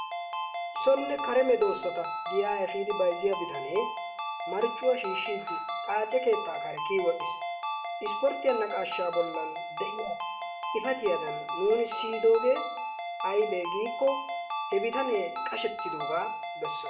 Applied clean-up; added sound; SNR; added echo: none; Ringtone; 4 dB; reverberation time 0.3 s.